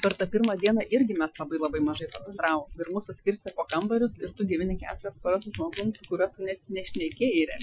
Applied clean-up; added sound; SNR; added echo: classical method Wiener filter.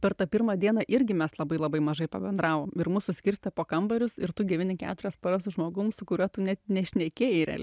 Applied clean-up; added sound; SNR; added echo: none; none; none; none.